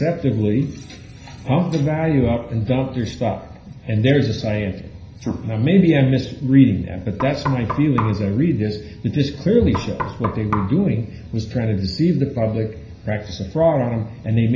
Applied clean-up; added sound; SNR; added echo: none; Knock; 11 dB; reverberation time 0.5 s.